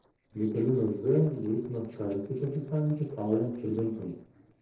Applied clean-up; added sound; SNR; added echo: neural separator model SepFormer DNS4.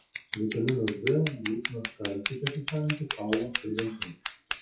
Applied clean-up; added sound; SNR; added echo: classical method WPE with log-MMSE.